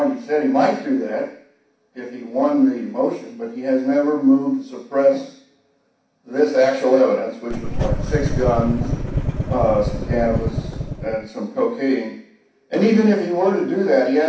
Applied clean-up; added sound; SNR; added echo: none; Engine starting / Car; 3 dB; reverberation time 0.6 s.